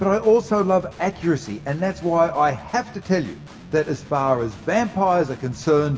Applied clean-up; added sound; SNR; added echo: none; Guitar; 20 dB; reverberation time 2.0 s.